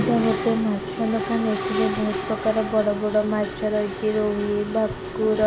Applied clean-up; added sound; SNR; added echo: none; Mechanisms; 6 dB; none.